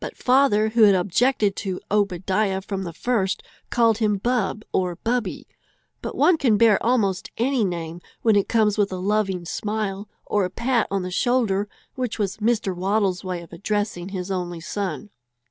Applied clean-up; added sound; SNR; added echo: none; none; none; none.